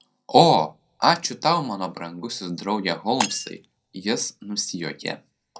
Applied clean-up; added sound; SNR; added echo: none; Shatter; 12 dB; reverberation time 0.2 s.